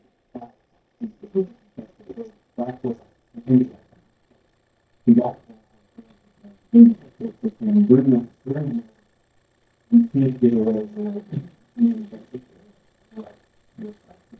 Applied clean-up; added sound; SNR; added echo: neural mask model DeepFilterNet 3.